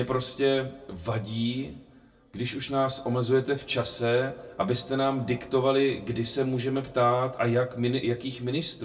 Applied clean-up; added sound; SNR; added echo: none; none; none; reverberation time 0.2 s.